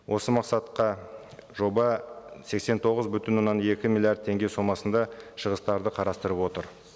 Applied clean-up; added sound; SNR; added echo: none; none; none; none.